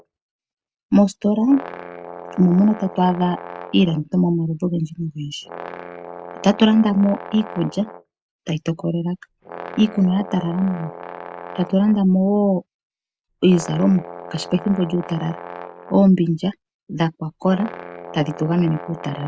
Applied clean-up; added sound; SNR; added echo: none; Brass instrument; 16 dB; none.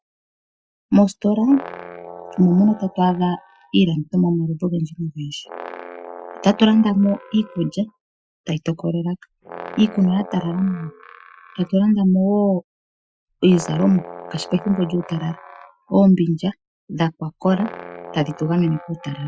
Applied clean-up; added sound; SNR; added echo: classical method Wiener filter.